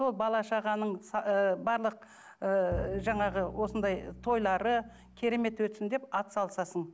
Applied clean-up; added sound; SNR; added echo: none; Bowed string instrument; 12 dB; none.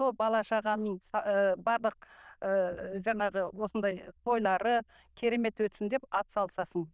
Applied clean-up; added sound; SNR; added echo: neural diffusion model UNIVERSE++.